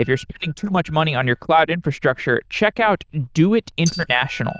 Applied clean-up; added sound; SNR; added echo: neural diffusion model UNIVERSE++.